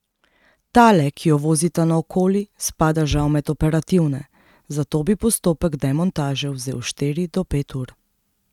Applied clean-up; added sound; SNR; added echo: neural mask model RNNoise.